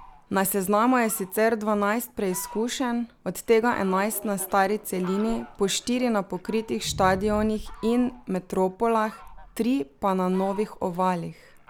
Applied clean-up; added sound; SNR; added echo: none; Fowl + Bark; 19 dB; none.